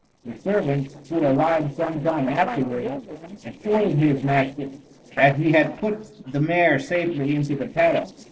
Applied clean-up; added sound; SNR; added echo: neural separator model SepFormer DNS4.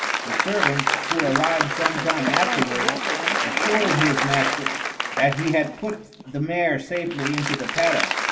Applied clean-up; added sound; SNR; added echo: none; Applause; -1 dB; reverberation time 0.9 s.